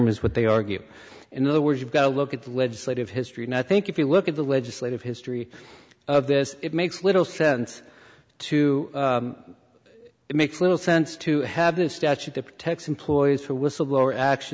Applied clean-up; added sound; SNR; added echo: none; none; none; none.